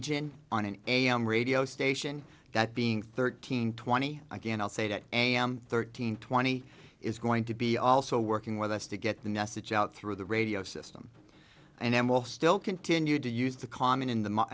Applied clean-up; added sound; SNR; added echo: none; none; none; none.